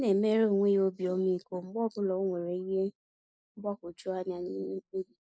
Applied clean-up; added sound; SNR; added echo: neural mask model Resemble Enhance denoiser.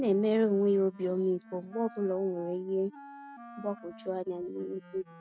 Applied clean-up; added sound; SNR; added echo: neural mask model RNNoise.